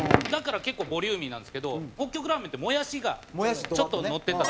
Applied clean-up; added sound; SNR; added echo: none; Crackle; 6 dB; none.